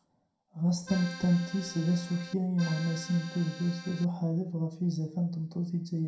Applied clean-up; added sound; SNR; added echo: none; Accordion; 13 dB; reverberation time 0.5 s.